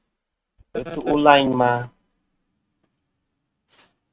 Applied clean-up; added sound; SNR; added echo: neural mask model RNNoise.